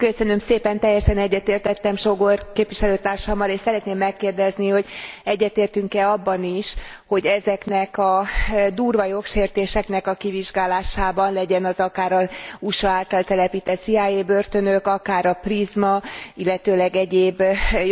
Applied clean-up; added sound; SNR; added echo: none; none; none; none.